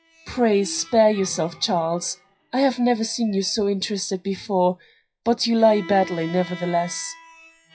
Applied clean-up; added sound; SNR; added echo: classical method WPE with log-MMSE.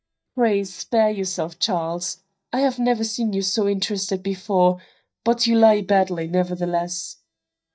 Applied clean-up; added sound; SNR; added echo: neural mask model DeepFilterNet 3.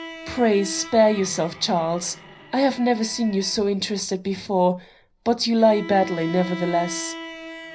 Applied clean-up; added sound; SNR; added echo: none; Bowed string instrument; 15 dB; reverberation time 0.5 s.